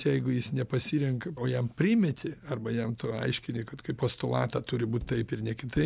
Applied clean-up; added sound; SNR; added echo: none; none; none; none.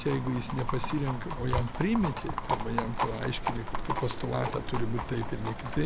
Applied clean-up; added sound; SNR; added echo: none; Livestock, farm animals, working animals + Wind; 1 dB; none.